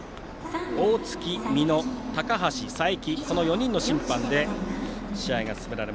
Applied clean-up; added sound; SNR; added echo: none; Fireworks; 17 dB; none.